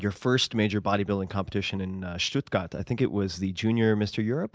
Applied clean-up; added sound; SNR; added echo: none; none; none; none.